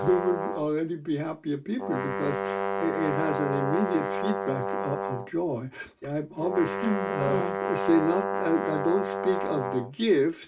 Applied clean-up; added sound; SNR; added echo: none; Brass instrument; 3 dB; reverberation time 0.2 s.